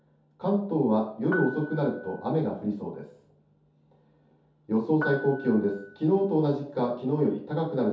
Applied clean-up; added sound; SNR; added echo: none; Piano; 12 dB; reverberation time 0.5 s.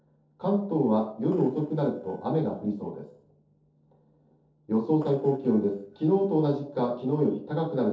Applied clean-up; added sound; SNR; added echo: neural separator model SepFormer DNS4.